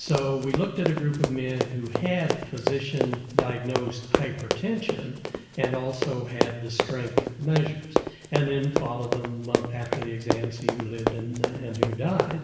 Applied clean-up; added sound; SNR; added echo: none; Run; 0 dB; reverberation time 1.2 s.